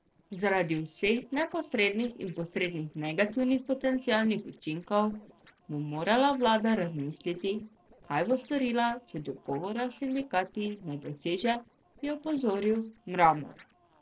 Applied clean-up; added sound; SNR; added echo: neural separator model SepFormer DNS4.